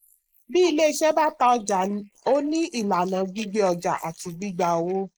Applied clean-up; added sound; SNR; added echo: neural mask model Resemble Enhance denoiser.